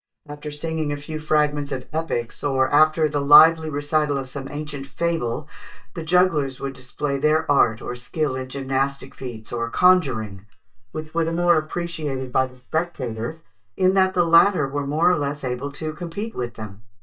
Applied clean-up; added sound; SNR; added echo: neural mask model DeepFilterNet 3.